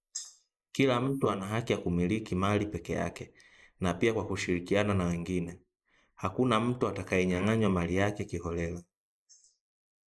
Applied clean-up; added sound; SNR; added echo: neural mask model Resemble Enhance denoiser.